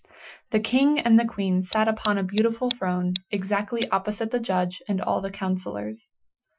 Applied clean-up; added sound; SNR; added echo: classical method Wiener filter.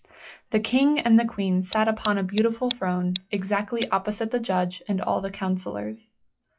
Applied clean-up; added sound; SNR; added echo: classical method log-MMSE.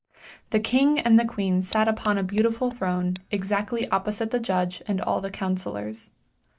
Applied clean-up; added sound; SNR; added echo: neural mask model DeepFilterNet 3.